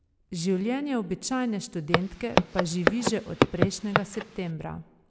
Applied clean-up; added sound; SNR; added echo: none; Walk, footsteps; -3 dB; none.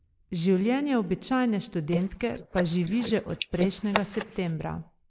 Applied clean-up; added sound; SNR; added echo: neural mask model Resemble Enhance denoiser.